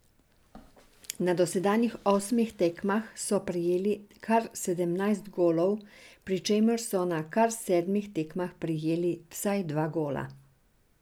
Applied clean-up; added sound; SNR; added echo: none; none; none; none.